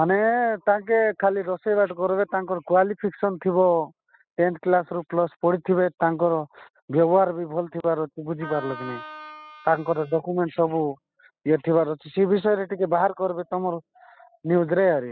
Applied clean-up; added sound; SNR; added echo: classical method spectral subtraction.